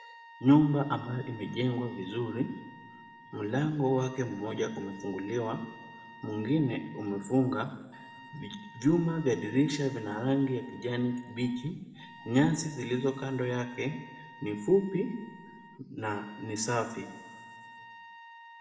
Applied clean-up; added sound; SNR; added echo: none; Trumpet; 19 dB; reverberation time 1.3 s.